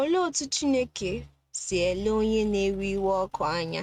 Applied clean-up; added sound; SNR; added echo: neural mask model RNNoise.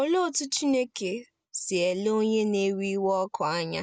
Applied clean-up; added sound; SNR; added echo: none; none; none; none.